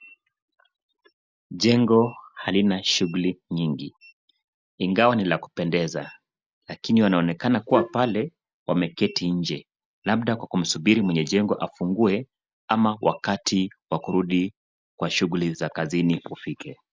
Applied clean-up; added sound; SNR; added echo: none; Wind instrument, woodwind instrument; 6 dB; none.